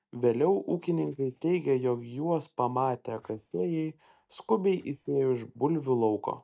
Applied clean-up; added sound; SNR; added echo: neural mask model DeepFilterNet 3.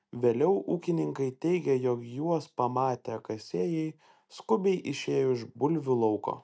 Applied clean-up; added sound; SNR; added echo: none; none; none; none.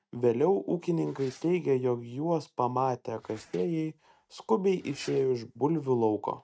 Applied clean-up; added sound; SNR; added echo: neural mask model RNNoise.